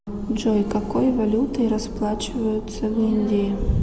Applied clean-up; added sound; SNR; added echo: none; none; none; none.